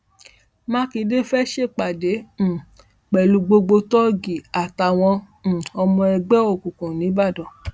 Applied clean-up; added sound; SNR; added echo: none; none; none; none.